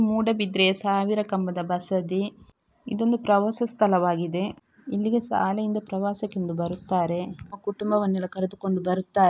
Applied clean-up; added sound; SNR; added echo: none; none; none; none.